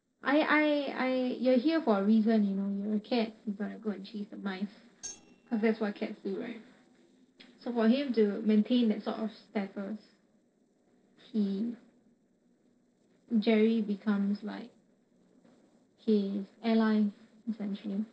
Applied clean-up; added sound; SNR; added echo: neural separator model SepFormer DNS4.